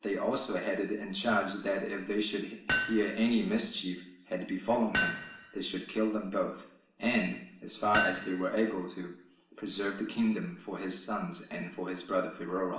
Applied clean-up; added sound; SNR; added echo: none; Hammer; 6 dB; reverberation time 0.7 s.